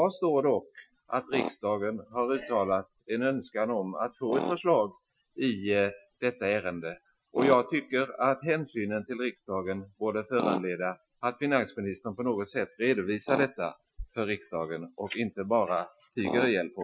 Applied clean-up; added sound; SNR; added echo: classical method Wiener filter.